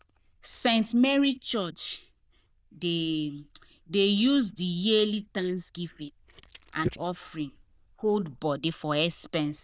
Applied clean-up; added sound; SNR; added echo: neural diffusion model UNIVERSE++.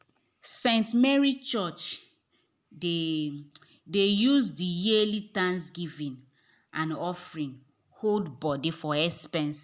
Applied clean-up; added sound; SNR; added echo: none; none; none; none.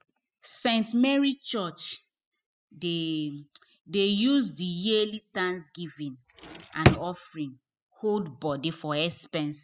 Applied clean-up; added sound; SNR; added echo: classical method spectral subtraction.